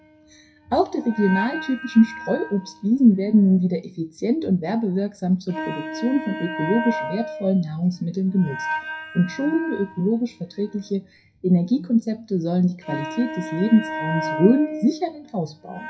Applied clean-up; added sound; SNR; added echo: classical method WPE with log-MMSE.